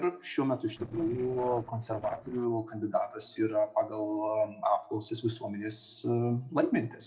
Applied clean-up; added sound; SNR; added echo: neural separator model SepFormer DNS4.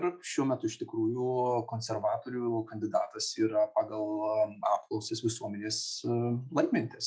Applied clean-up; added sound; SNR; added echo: none; none; none; none.